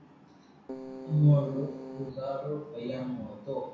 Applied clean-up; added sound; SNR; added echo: none; Keyboard (musical); 11 dB; reverberation time 0.6 s.